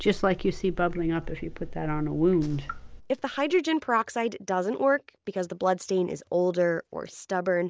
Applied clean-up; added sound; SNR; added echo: none; Gunshot, gunfire; 19 dB; none.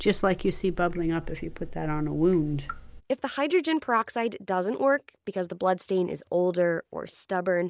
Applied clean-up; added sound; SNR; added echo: none; none; none; none.